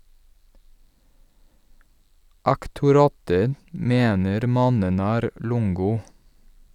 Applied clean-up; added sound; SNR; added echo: none; none; none; none.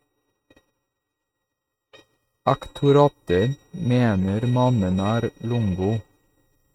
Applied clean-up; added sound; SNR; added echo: neural mask model RNNoise.